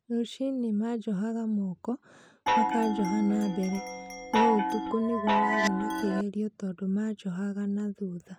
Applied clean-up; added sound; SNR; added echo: none; Chime; -1 dB; none.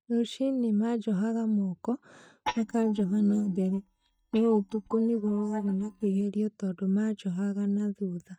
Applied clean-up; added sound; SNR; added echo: neural mask model DeepFilterNet 3.